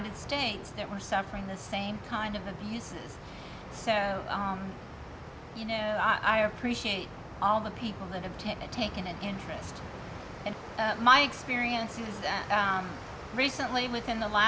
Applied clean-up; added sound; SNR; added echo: none; none; none; none.